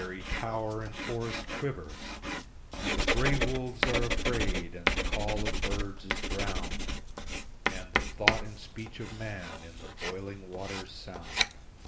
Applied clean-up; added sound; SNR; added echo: none; Writing; -4 dB; reverberation time 1.9 s.